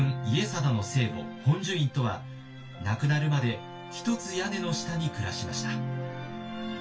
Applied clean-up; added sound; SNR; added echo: none; Brass instrument; 15 dB; reverberation time 0.2 s.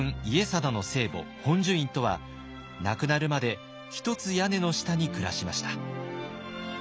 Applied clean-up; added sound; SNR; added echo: none; none; none; none.